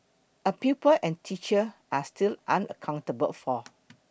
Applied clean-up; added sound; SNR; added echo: none; none; none; none.